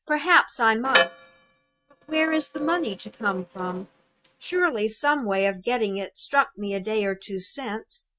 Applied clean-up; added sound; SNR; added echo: neural mask model RNNoise.